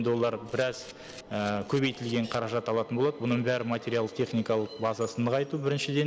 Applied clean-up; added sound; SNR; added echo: none; Camera + Subway, metro, underground; 19 dB; none.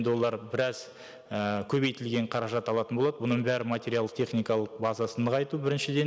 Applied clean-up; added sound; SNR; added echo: none; none; none; none.